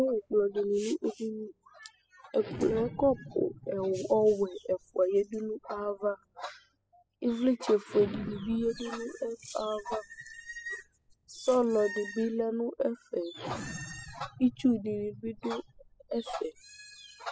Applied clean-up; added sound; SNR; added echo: classical method spectral subtraction.